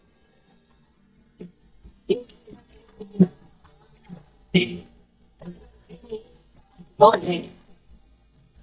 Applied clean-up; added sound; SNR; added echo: neural mask model DeepFilterNet 3.